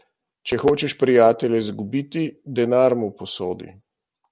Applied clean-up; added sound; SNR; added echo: none; none; none; none.